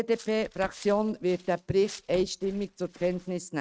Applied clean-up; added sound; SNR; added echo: neural mask model RNNoise.